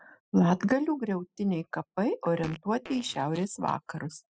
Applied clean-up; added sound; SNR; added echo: classical method spectral subtraction.